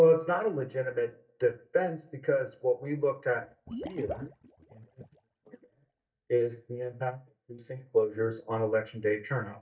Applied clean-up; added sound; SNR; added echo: neural mask model DeepFilterNet 3.